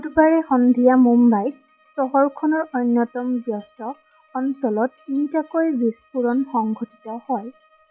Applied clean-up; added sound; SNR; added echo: classical method log-MMSE.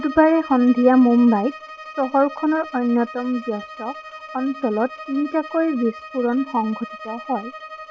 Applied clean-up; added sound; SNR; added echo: none; Bowed string instrument; 16 dB; none.